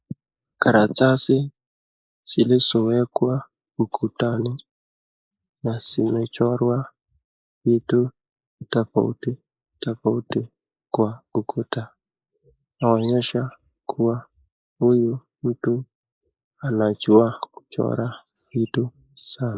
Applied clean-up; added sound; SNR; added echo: neural mask model Resemble Enhance denoiser.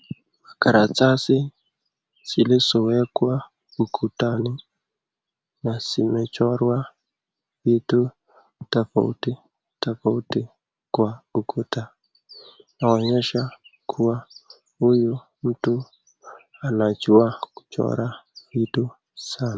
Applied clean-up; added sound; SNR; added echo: none; none; none; none.